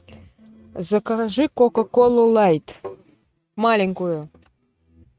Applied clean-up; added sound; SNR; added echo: neural mask model RNNoise.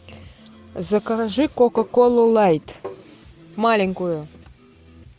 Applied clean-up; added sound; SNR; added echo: none; Tap; 15 dB; none.